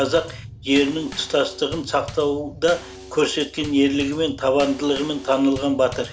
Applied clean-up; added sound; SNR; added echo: none; Bass drum / Snare drum / Drum kit; 16 dB; none.